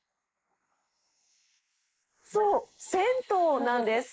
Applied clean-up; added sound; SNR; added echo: neural mask model Resemble Enhance denoiser.